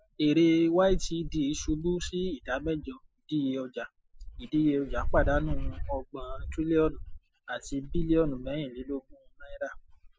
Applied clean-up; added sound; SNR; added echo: classical method spectral subtraction.